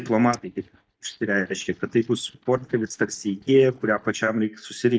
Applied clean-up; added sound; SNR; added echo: neural mask model DeepFilterNet 3.